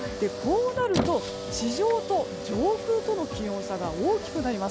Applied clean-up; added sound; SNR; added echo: none; Wind instrument, woodwind instrument + Squeak; 6 dB; none.